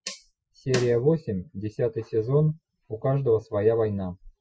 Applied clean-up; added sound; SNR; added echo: classical method Wiener filter.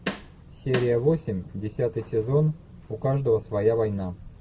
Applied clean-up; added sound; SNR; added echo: none; Snare drum; 8 dB; none.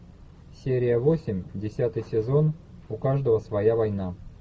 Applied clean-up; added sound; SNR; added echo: none; none; none; none.